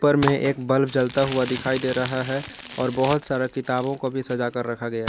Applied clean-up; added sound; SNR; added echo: none; Crumpling, crinkling; 11 dB; none.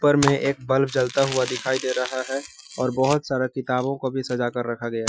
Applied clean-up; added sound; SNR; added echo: classical method Wiener filter.